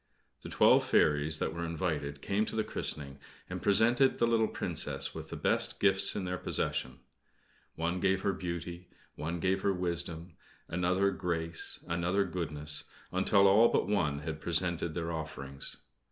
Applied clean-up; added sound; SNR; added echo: none; none; none; none.